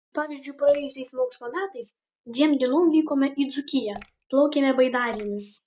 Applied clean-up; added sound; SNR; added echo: neural mask model RNNoise.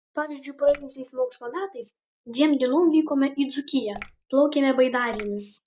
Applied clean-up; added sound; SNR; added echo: neural mask model DeepFilterNet 3.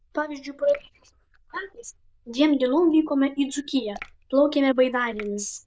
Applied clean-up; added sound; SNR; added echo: neural diffusion model UNIVERSE++.